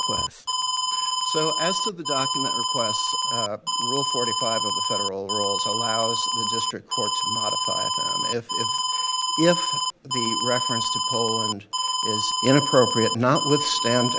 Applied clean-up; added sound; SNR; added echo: none; Alarm; -2 dB; none.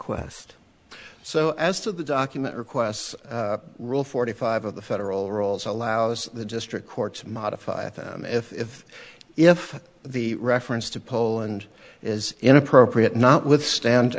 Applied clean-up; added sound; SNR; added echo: none; none; none; none.